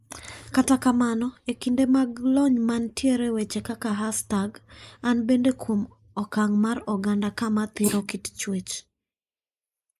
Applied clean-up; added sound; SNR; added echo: neural mask model Resemble Enhance denoiser.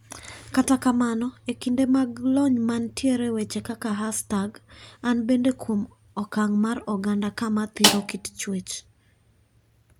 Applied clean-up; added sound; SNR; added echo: none; Snare drum; 0 dB; none.